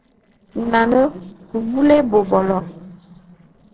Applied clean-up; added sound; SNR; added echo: neural separator model SepFormer DNS4.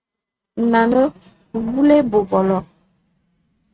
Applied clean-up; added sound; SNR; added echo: neural mask model RNNoise.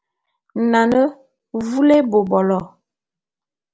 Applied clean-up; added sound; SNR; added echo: none; none; none; none.